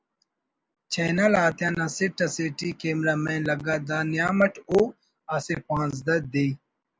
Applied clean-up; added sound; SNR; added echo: none; none; none; none.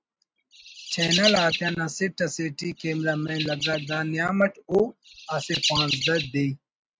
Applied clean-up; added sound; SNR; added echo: neural mask model RNNoise.